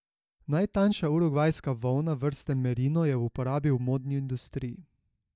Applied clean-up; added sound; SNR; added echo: neural mask model DeepFilterNet 3.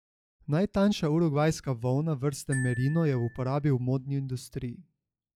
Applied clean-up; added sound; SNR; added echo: classical method log-MMSE.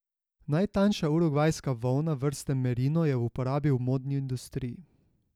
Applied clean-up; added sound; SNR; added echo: none; none; none; none.